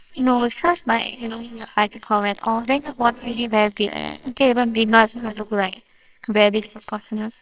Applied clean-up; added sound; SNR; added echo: neural separator model SepFormer WHAMR!.